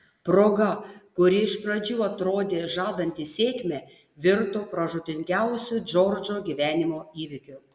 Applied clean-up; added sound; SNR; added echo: none; none; none; none.